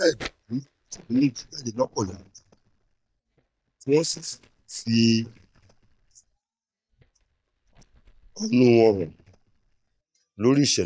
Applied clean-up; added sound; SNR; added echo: neural mask model DeepFilterNet 3.